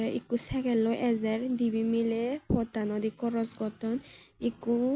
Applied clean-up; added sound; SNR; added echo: none; none; none; none.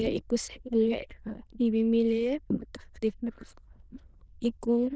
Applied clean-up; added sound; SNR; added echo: neural diffusion model UNIVERSE++.